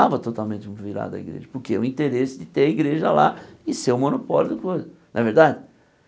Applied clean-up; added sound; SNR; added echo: none; none; none; none.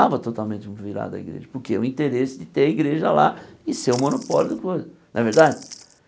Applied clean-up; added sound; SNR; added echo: none; Splash, splatter; 17 dB; none.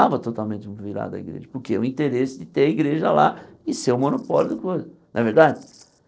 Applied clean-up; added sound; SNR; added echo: neural separator model SepFormer DNS4.